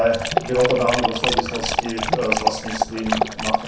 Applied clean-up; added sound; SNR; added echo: none; Dog; 0 dB; reverberation time 0.5 s.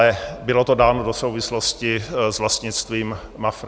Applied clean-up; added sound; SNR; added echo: none; none; none; none.